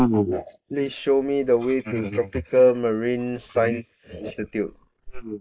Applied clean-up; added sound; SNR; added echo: neural mask model Resemble Enhance denoiser.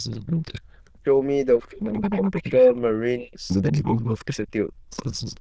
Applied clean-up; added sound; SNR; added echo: neural diffusion model UNIVERSE++.